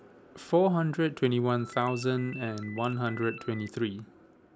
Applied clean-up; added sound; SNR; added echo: none; Ringtone; 16 dB; none.